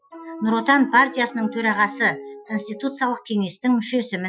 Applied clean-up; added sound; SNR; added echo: classical method Wiener filter.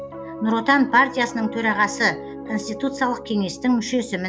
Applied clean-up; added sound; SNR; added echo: none; Piano; 12 dB; none.